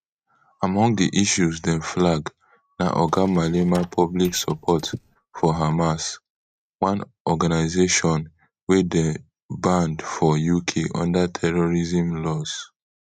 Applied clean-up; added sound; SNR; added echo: neural mask model RNNoise.